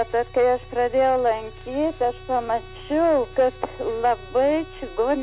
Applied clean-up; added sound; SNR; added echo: none; Bus + Bowed string instrument; 17 dB; none.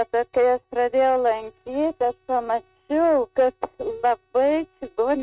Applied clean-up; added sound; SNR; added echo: neural mask model RNNoise.